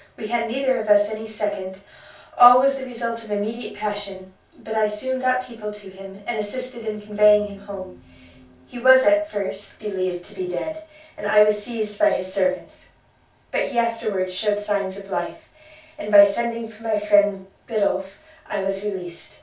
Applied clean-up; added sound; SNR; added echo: none; none; none; reverberation time 0.3 s.